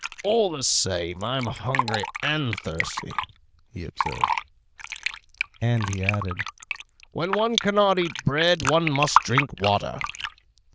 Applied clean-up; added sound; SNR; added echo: neural diffusion model UNIVERSE++.